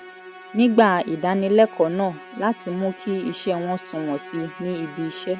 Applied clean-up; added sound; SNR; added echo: none; Musical instrument; 18 dB; none.